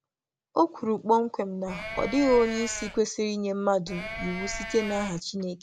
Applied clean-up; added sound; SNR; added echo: none; Livestock, farm animals, working animals; 9 dB; none.